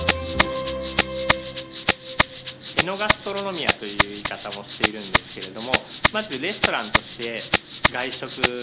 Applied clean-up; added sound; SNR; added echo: none; Rattle (instrument); -5 dB; none.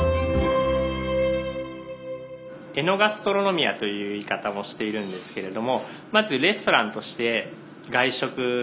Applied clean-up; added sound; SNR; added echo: none; none; none; none.